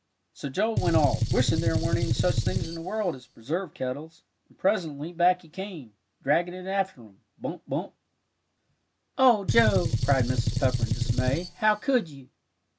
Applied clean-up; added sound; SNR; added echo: none; Gunshot, gunfire; -1 dB; none.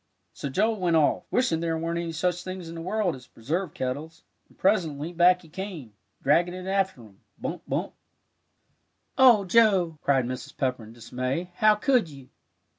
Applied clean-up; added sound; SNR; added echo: none; none; none; none.